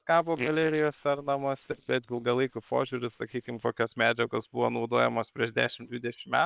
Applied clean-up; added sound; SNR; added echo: neural separator model SepFormer WHAM!.